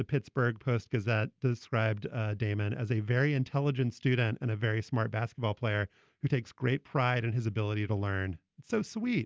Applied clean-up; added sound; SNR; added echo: none; none; none; none.